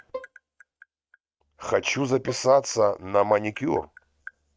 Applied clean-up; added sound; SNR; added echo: neural mask model RNNoise.